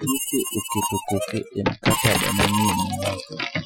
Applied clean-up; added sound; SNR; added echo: classical method Wiener filter.